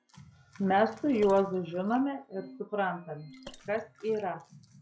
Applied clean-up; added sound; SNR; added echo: classical method log-MMSE.